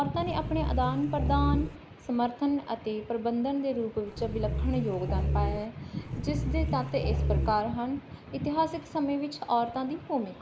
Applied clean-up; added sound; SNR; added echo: none; Growling; 0 dB; none.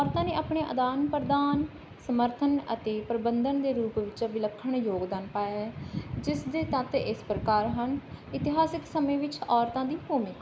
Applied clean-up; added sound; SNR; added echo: none; none; none; none.